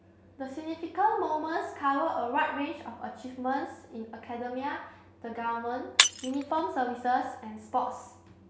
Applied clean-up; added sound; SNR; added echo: none; Shatter; 1 dB; none.